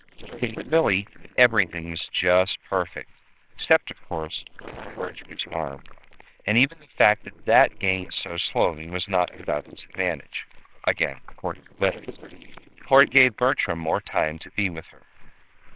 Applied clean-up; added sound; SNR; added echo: neural separator model SepFormer WHAMR!.